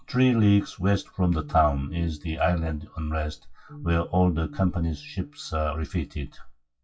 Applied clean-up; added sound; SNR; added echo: classical method WPE with log-MMSE.